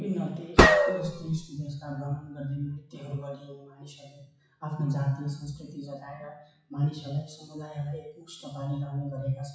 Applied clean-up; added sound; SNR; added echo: classical method WPE with log-MMSE.